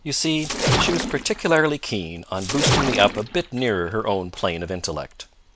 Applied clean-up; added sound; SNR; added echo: none; Splash, splatter; 3 dB; none.